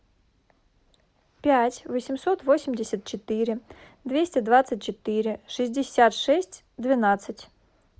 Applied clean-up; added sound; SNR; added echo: none; none; none; none.